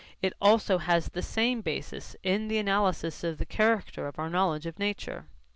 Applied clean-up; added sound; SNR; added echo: none; none; none; none.